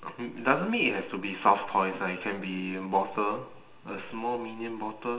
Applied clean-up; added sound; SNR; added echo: none; none; none; reverberation time 0.8 s.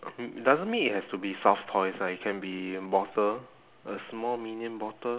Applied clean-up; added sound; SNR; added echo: none; none; none; none.